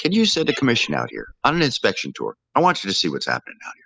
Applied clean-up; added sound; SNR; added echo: classical method spectral subtraction.